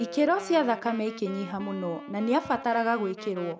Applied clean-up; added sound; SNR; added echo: none; Wind instrument, woodwind instrument; 14 dB; none.